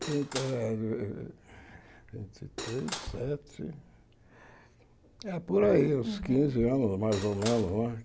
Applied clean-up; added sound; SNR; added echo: none; Cutlery, silverware / Dishes, pots, and pans; 10 dB; none.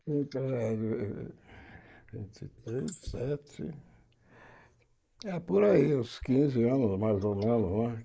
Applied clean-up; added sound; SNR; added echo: neural mask model Resemble Enhance denoiser.